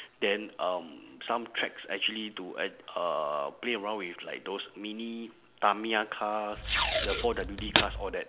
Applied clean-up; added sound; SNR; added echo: none; Packing tape, duct tape; -2 dB; none.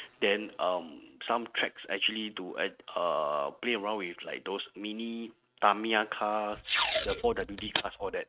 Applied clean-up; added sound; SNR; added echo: neural mask model RNNoise.